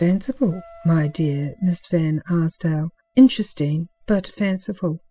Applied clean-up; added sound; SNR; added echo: classical method spectral subtraction.